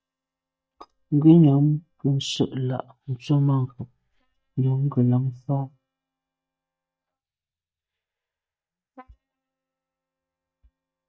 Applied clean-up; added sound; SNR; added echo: neural mask model DeepFilterNet 3.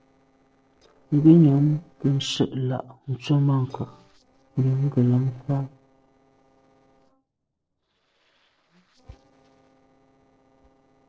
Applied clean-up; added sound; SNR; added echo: neural separator model SepFormer DNS4.